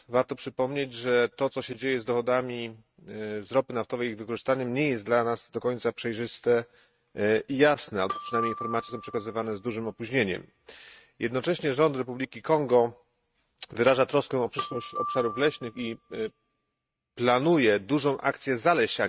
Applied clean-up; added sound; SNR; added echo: neural mask model RNNoise.